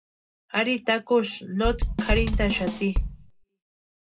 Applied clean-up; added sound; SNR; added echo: none; Drum / Drum kit; -1 dB; reverberation time 0.2 s.